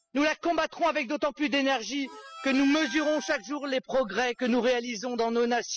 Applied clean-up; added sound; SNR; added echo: classical method spectral subtraction.